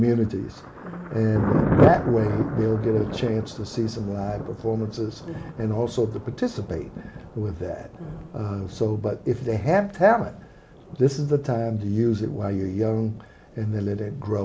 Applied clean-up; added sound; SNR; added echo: none; Thunder; 6 dB; none.